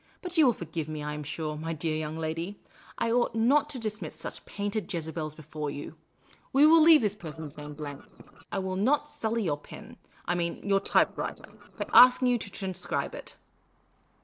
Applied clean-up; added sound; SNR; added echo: neural separator model SepFormer DNS4.